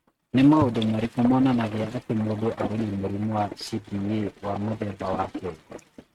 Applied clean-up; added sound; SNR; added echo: neural mask model RNNoise.